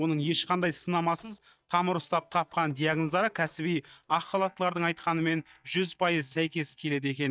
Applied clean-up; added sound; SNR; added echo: neural mask model DeepFilterNet 3.